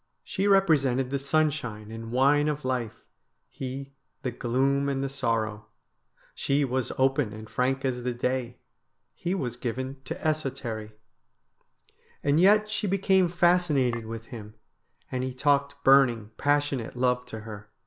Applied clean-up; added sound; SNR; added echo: none; Chink, clink; 15 dB; none.